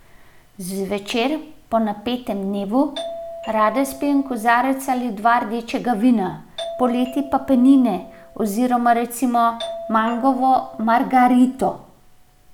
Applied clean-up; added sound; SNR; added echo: none; Doorbell; 15 dB; none.